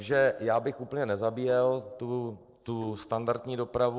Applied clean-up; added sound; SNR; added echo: neural separator model SepFormer DNS4.